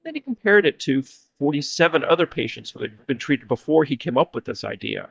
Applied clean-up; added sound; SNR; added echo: neural mask model DeepFilterNet 3.